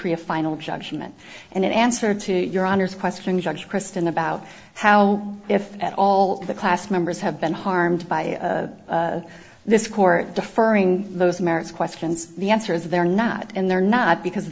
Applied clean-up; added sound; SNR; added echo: none; none; none; none.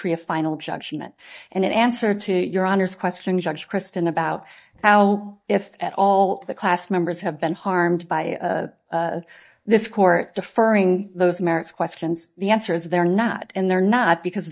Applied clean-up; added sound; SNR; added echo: neural mask model DeepFilterNet 3.